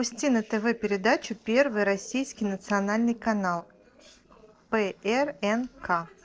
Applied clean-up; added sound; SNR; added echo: neural separator model SepFormer DNS4.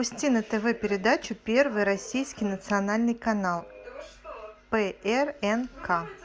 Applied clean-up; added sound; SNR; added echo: none; none; none; none.